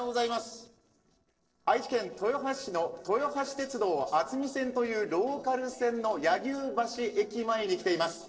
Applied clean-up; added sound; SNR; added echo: neural separator model SepFormer DNS4.